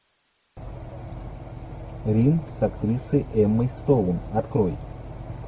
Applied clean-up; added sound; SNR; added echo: none; none; none; none.